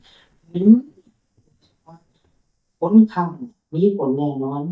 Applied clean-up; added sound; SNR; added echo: neural mask model DeepFilterNet 3.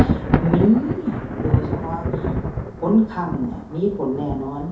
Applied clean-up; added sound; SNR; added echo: none; Thunder; 1 dB; reverberation time 0.5 s.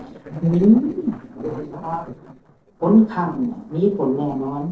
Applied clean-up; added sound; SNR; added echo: neural separator model SepFormer DNS4.